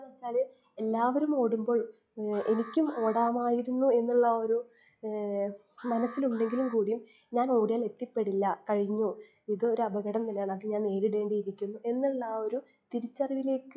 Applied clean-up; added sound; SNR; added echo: classical method log-MMSE.